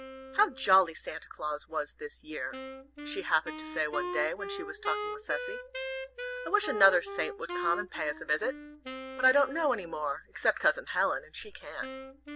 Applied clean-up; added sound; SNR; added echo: none; Wind instrument, woodwind instrument; 10 dB; none.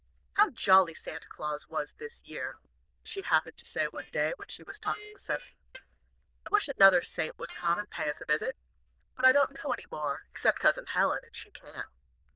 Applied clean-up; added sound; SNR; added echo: neural diffusion model UNIVERSE++.